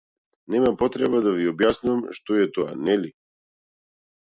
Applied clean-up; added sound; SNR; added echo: none; none; none; none.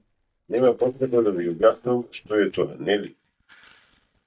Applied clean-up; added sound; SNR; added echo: neural mask model DeepFilterNet 3.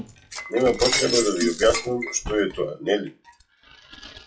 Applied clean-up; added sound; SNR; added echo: classical method WPE with log-MMSE.